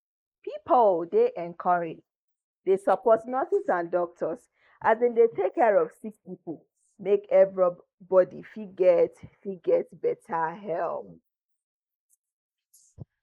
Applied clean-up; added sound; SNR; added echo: neural mask model Resemble Enhance denoiser.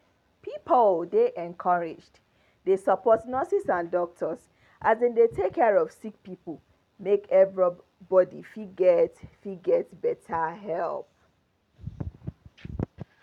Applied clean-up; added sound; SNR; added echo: none; none; none; none.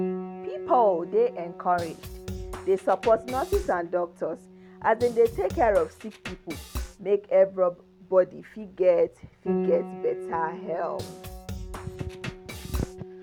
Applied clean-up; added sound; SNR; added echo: none; Drum kit + Piano; 10 dB; none.